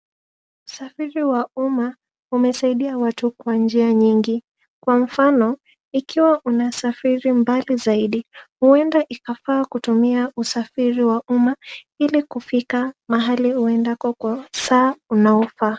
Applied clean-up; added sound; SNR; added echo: none; none; none; none.